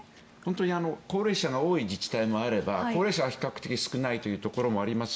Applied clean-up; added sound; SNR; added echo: none; none; none; none.